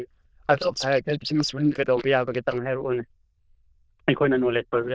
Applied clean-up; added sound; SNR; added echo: neural diffusion model UNIVERSE++.